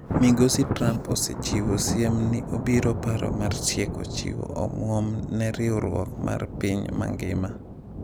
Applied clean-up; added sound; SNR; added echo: none; Thunder; 5 dB; none.